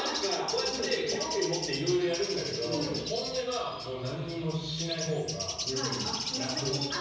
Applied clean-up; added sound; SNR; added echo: none; Bird; 5 dB; reverberation time 1.1 s.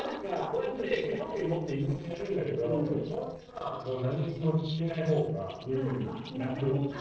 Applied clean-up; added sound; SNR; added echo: neural separator model SepFormer DNS4.